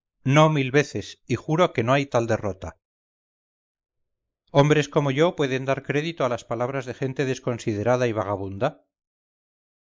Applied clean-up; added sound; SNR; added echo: neural mask model Resemble Enhance denoiser.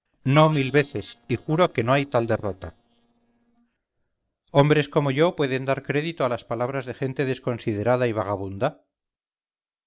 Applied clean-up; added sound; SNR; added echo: neural separator model SepFormer DNS4.